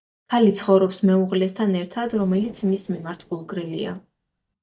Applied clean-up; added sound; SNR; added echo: neural mask model DeepFilterNet 3.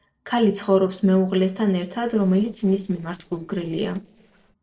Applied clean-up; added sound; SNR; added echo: neural separator model SepFormer DNS4.